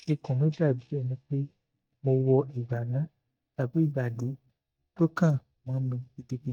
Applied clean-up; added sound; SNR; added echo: neural mask model DeepFilterNet 3.